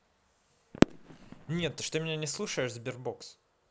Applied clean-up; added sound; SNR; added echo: none; Fireworks; -5 dB; none.